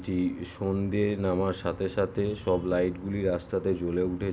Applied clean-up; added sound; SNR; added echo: none; none; none; none.